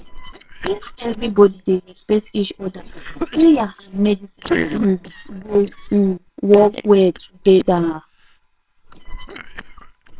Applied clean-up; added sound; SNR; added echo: neural separator model SepFormer WHAMR!.